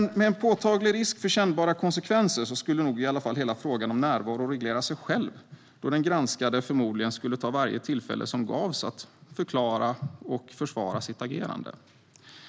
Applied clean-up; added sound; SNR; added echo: none; none; none; none.